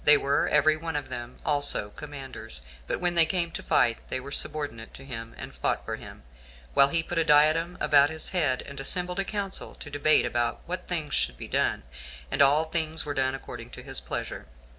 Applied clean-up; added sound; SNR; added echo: none; none; none; none.